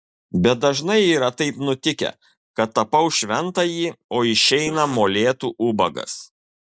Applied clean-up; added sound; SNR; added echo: neural mask model Resemble Enhance denoiser.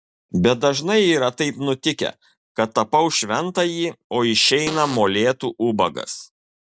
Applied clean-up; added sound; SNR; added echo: none; Fart; 13 dB; none.